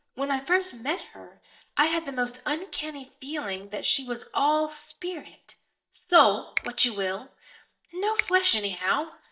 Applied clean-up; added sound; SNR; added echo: neural mask model DeepFilterNet 3.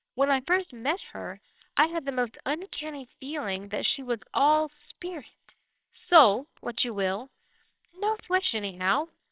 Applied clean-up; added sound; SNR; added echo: neural separator model SepFormer WHAMR!.